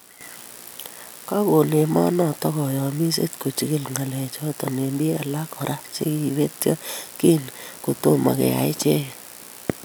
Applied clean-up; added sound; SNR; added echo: none; none; none; none.